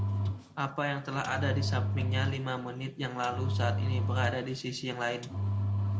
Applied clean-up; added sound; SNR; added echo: none; Engine; -2 dB; none.